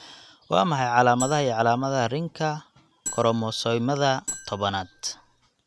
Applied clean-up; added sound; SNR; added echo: none; Marimba, xylophone; 12 dB; none.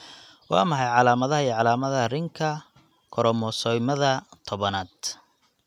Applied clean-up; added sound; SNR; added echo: none; none; none; none.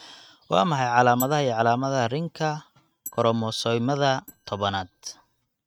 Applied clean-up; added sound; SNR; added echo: neural mask model RNNoise.